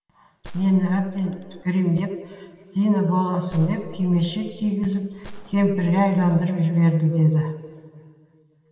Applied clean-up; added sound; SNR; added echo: none; Gunshot, gunfire; 16 dB; reverberation time 2.5 s.